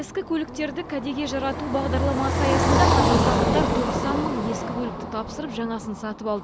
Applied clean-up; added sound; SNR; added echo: none; Car passing by; -4 dB; none.